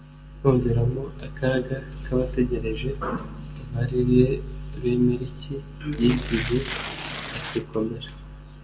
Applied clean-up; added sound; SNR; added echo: none; Tearing; 7 dB; reverberation time 0.4 s.